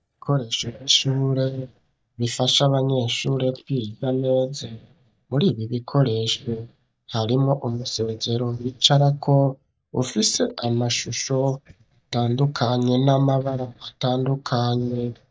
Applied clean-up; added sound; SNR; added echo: neural mask model DeepFilterNet 3.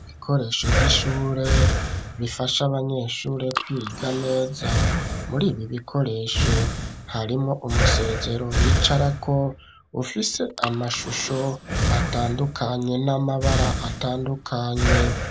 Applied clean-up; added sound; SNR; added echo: none; Breathing; 0 dB; none.